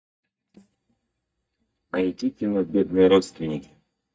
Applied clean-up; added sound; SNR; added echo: neural mask model DeepFilterNet 3.